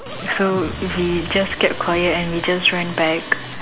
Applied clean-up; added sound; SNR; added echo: none; Livestock, farm animals, working animals + Tools; 12 dB; none.